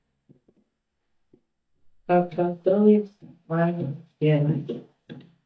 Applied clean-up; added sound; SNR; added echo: neural mask model DeepFilterNet 3.